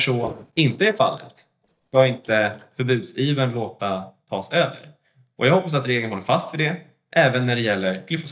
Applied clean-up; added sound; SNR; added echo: neural mask model DeepFilterNet 3.